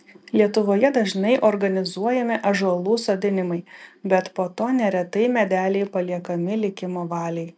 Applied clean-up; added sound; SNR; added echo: none; none; none; none.